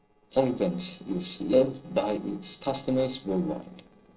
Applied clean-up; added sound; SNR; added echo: neural separator model SepFormer DNS4.